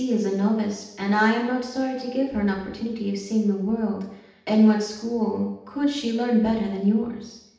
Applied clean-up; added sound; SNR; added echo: none; none; none; reverberation time 0.8 s.